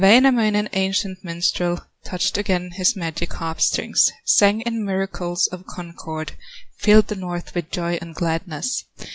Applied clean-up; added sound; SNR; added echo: none; none; none; none.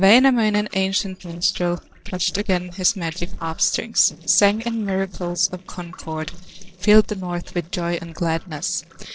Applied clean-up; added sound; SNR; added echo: neural separator model SepFormer DNS4.